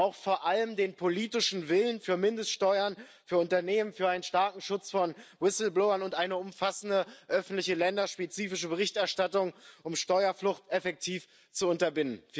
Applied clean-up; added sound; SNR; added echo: none; none; none; none.